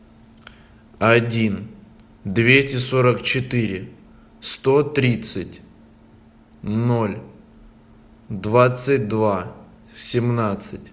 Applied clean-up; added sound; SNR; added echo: none; none; none; none.